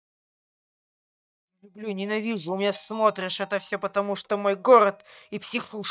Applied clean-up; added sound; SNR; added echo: neural mask model DeepFilterNet 3.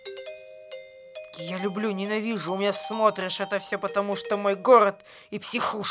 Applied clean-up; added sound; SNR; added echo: none; Doorbell; 15 dB; none.